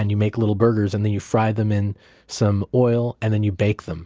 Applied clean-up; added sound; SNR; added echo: none; none; none; none.